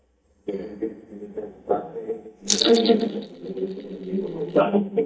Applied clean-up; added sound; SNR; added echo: neural mask model DeepFilterNet 3.